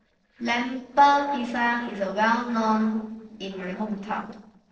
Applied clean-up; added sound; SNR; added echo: neural separator model SepFormer DNS4.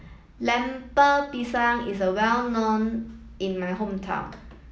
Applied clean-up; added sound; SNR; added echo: none; none; none; none.